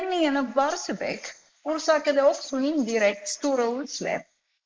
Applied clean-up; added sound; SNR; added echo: neural mask model Resemble Enhance denoiser.